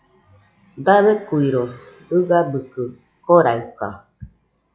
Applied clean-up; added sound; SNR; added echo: classical method log-MMSE.